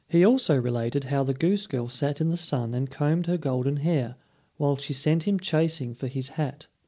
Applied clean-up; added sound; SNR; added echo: none; none; none; none.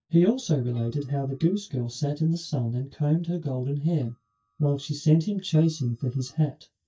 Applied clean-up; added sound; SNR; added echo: neural mask model DeepFilterNet 3.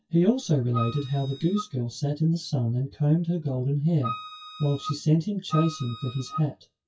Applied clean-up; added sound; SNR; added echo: classical method WPE with log-MMSE.